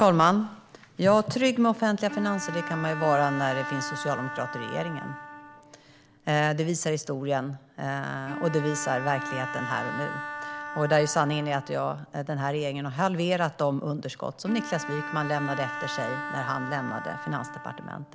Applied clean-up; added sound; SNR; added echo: none; Bowed string instrument; 10 dB; none.